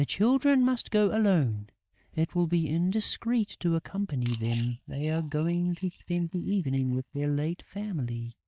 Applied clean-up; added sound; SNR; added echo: neural mask model DeepFilterNet 3.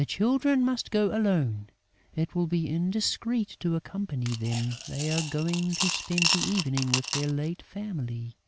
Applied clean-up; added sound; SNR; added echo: none; Coin (dropping) / Glass; 4 dB; none.